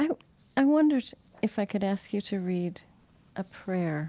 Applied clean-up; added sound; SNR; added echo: none; none; none; none.